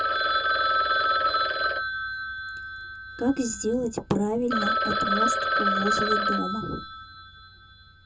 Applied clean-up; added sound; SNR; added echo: none; Telephone; -4 dB; reverberation time 0.2 s.